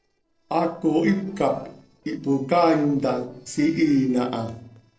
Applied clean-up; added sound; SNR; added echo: neural separator model SepFormer DNS4.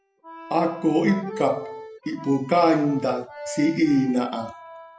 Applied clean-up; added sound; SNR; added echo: classical method spectral subtraction.